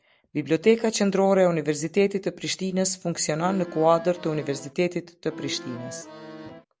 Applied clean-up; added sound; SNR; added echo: none; Accordion; 14 dB; none.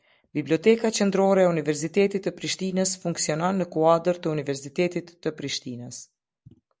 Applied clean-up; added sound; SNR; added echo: none; none; none; none.